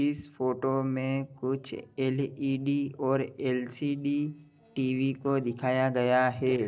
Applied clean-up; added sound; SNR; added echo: neural separator model SepFormer DNS4.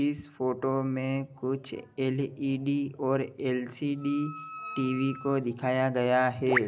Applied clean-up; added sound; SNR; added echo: none; Wind instrument, woodwind instrument; 16 dB; none.